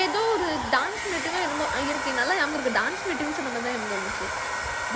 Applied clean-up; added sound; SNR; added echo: none; Domestic sounds, home sounds; 2 dB; none.